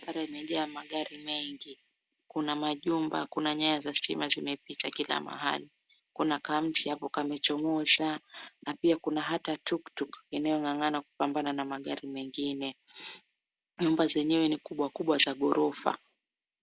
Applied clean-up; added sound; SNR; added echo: none; none; none; none.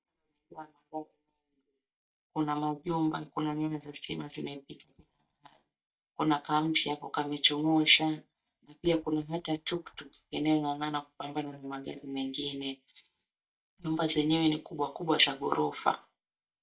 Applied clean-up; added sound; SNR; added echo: neural mask model DeepFilterNet 3.